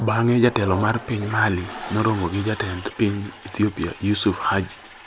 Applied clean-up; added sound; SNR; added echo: none; Toilet flush; 15 dB; none.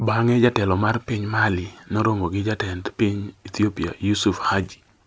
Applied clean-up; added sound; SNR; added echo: none; none; none; none.